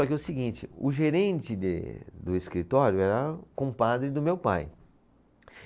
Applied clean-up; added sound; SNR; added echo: none; none; none; none.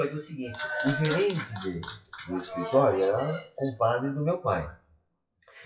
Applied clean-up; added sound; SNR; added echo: classical method WPE with log-MMSE.